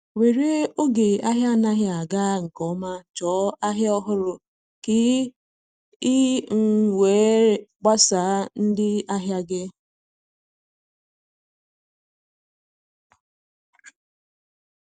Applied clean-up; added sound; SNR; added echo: none; none; none; none.